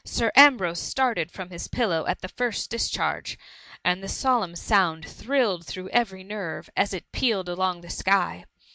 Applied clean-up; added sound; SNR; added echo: none; none; none; none.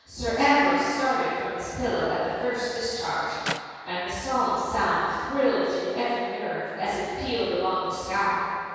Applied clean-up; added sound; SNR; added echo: none; Clapping; 10 dB; reverberation time 2.2 s.